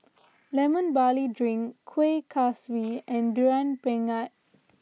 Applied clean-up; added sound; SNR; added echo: neural mask model Resemble Enhance denoiser.